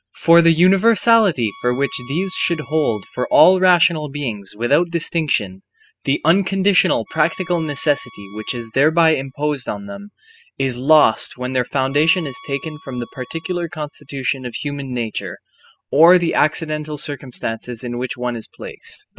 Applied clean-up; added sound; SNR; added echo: classical method spectral subtraction.